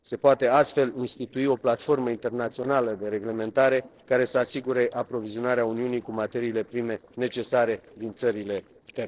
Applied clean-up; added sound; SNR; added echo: neural separator model SepFormer DNS4.